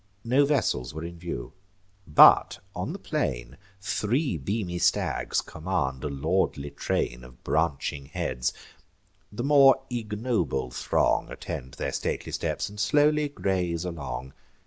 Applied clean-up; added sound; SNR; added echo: none; none; none; none.